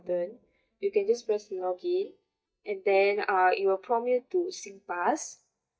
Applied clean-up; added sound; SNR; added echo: neural mask model DeepFilterNet 3.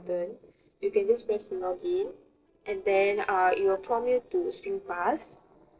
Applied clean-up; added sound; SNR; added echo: neural separator model SepFormer DNS4.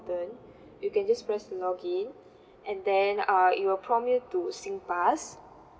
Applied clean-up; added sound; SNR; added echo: none; none; none; none.